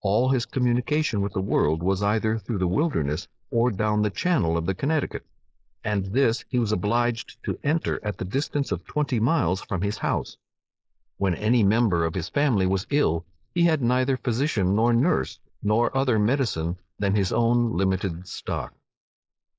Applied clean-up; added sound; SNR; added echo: neural mask model Resemble Enhance denoiser.